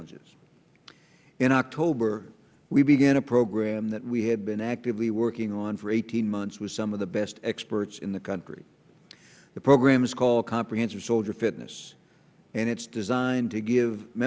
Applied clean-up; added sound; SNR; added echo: none; none; none; none.